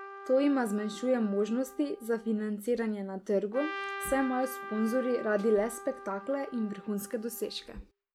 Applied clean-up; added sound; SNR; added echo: none; Trumpet; 13 dB; none.